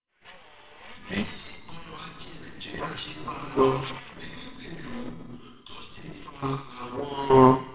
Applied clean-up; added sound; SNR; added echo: neural separator model SepFormer WHAMR!.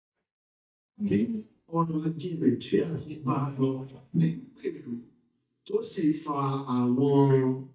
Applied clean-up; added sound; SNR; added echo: neural mask model DeepFilterNet 3.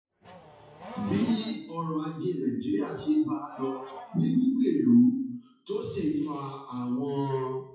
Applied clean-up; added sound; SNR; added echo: classical method WPE with log-MMSE.